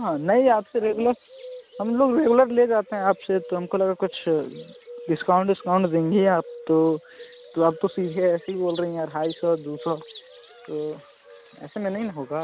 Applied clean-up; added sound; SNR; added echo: none; Bird; 19 dB; none.